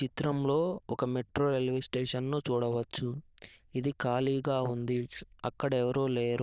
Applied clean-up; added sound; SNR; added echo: neural diffusion model UNIVERSE++.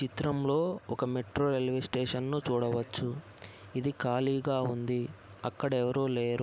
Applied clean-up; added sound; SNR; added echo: none; none; none; none.